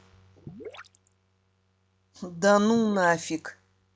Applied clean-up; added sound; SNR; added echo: none; Gurgling / Liquid; 18 dB; none.